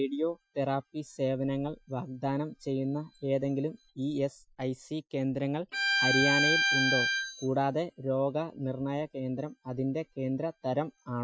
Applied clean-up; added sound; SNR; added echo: classical method Wiener filter.